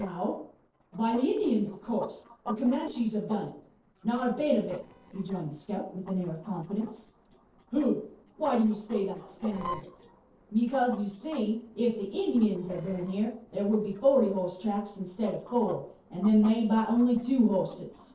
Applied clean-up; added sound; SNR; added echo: neural separator model SepFormer DNS4.